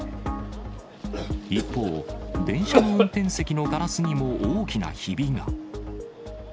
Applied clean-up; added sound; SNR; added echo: none; Cough; 0 dB; none.